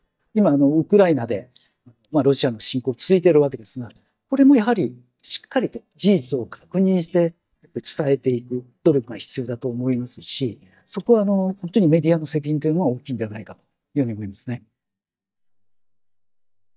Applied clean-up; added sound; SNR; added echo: neural mask model DeepFilterNet 3.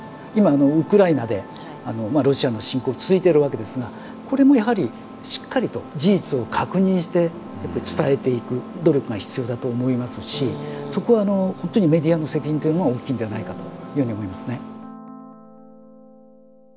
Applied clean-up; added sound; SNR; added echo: none; none; none; none.